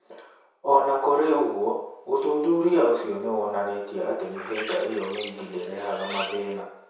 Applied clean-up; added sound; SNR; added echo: none; Bird; 13 dB; reverberation time 0.7 s.